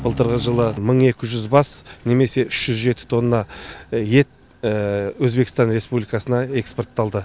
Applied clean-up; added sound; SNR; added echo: none; none; none; none.